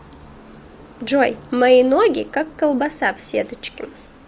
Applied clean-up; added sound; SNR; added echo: none; none; none; none.